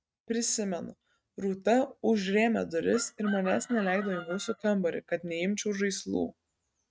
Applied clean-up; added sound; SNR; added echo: neural mask model RNNoise.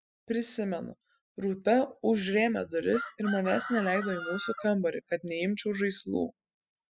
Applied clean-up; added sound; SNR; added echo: classical method spectral subtraction.